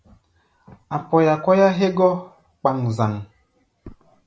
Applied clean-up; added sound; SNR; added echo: none; none; none; none.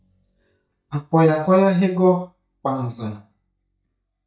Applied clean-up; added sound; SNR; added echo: neural mask model DeepFilterNet 3.